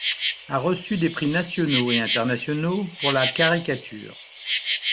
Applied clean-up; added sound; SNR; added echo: none; Insect; 2 dB; none.